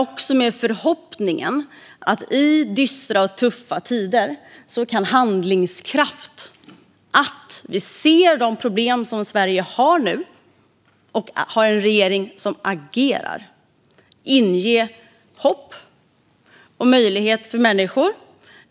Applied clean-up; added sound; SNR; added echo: none; none; none; none.